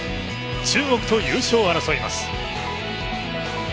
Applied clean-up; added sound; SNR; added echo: none; none; none; none.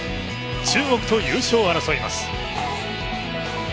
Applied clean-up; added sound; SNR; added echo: none; Fart; 16 dB; none.